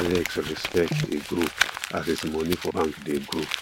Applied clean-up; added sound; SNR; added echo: none; Crumpling, crinkling; 6 dB; none.